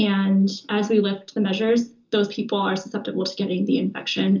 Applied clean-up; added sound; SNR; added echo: none; none; none; reverberation time 0.2 s.